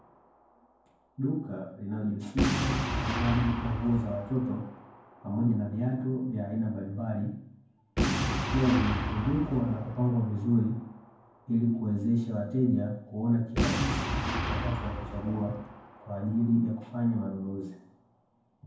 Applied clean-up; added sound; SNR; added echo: none; Boom; 5 dB; reverberation time 0.9 s.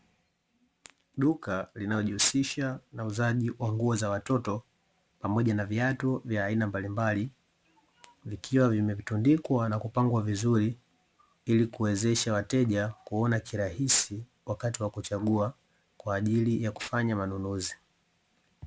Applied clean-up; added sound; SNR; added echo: none; none; none; none.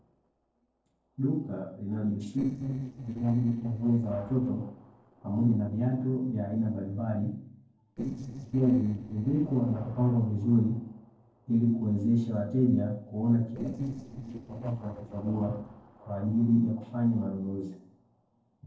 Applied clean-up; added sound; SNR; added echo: neural separator model SepFormer DNS4.